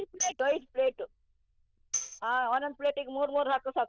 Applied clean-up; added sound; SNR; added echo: neural diffusion model UNIVERSE++.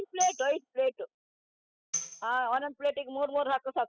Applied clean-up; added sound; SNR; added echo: classical method spectral subtraction.